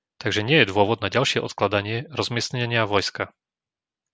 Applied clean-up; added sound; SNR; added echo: none; none; none; none.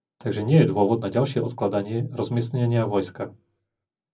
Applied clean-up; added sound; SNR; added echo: none; none; none; reverberation time 0.4 s.